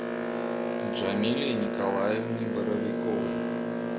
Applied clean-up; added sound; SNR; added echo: none; Boat, Water vehicle; -2 dB; none.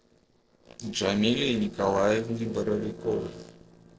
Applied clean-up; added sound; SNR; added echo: neural separator model SepFormer DNS4.